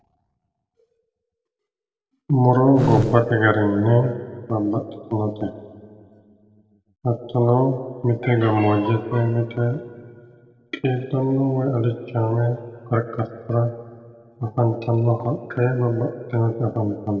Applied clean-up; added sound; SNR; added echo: none; Telephone; 5 dB; reverberation time 1.6 s.